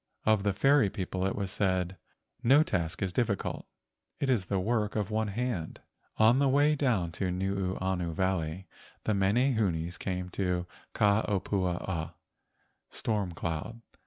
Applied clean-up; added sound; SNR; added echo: none; none; none; none.